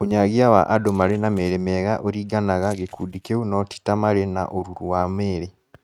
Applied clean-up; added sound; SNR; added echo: neural mask model RNNoise.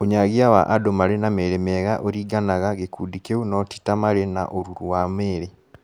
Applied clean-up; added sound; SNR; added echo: none; none; none; none.